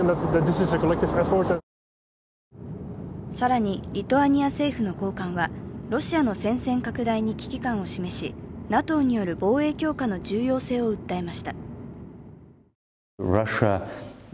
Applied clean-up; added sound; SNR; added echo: none; none; none; none.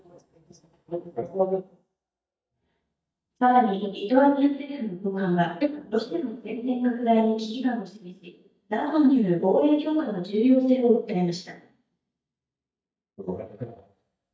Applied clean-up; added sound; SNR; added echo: neural mask model DeepFilterNet 3.